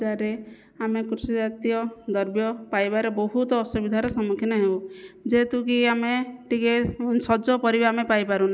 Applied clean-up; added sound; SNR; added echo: none; none; none; none.